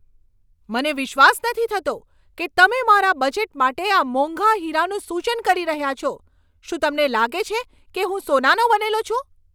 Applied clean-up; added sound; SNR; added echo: none; none; none; none.